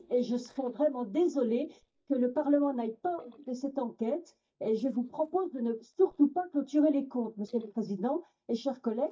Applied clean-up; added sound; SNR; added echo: neural mask model DeepFilterNet 3.